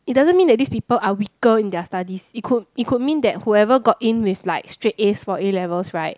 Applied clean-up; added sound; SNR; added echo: none; none; none; none.